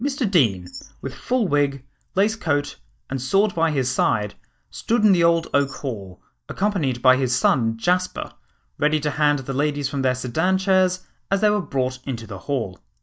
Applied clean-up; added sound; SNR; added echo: neural mask model DeepFilterNet 3.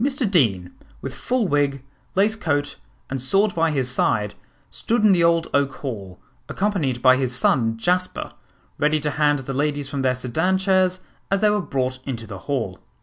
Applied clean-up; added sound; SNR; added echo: none; none; none; none.